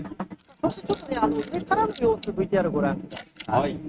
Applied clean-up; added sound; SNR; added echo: neural mask model RNNoise.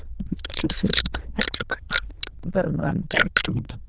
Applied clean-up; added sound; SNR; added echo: neural diffusion model UNIVERSE++.